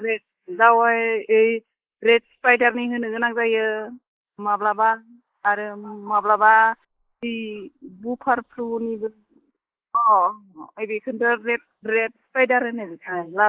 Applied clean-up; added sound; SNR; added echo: neural mask model Resemble Enhance denoiser.